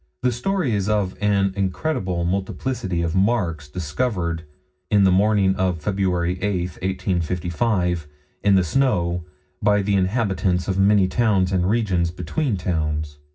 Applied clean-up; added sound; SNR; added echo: none; none; none; reverberation time 0.4 s.